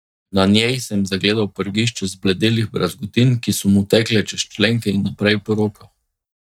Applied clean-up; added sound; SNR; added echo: neural mask model DeepFilterNet 3.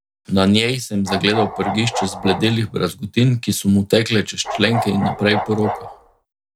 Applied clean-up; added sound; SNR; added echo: none; Bark; 7 dB; none.